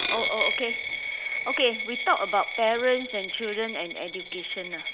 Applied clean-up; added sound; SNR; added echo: none; Coin (dropping); 3 dB; none.